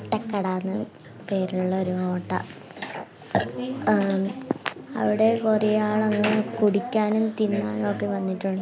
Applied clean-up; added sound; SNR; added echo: none; none; none; none.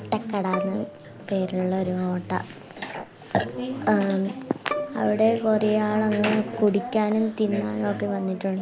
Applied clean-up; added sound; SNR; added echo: none; Bowed string instrument; 14 dB; none.